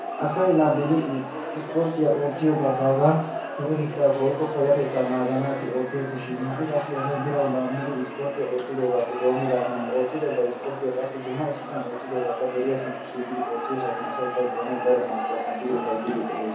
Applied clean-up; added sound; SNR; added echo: none; Cricket; 3 dB; reverberation time 0.6 s.